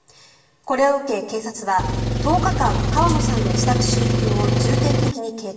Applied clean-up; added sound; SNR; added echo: none; Engine; -5 dB; reverberation time 1.0 s.